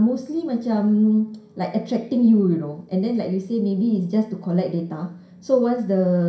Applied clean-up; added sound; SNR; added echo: none; none; none; reverberation time 0.5 s.